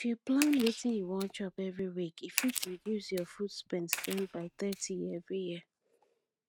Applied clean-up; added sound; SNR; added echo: neural mask model RNNoise.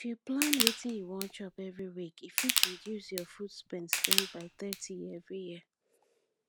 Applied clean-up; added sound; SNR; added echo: none; Crushing; -5 dB; none.